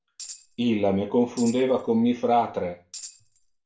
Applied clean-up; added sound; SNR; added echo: none; Tambourine; 18 dB; reverberation time 0.3 s.